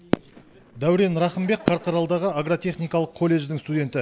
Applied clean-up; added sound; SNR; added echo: none; Fireworks; 8 dB; none.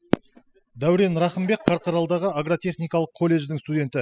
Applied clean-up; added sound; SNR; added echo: classical method spectral subtraction.